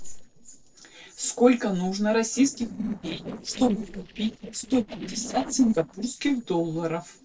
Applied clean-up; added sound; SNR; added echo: neural separator model SepFormer DNS4.